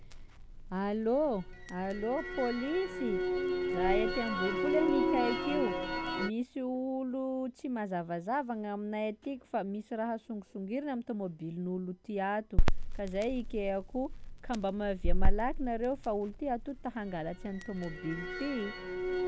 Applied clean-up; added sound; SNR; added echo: none; Crackle; -2 dB; none.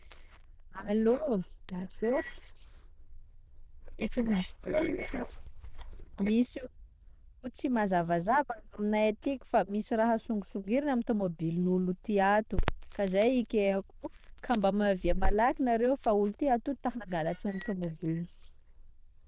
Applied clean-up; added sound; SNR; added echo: neural diffusion model UNIVERSE++.